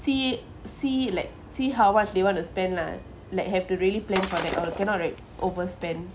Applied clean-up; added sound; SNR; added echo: none; Shatter; 7 dB; none.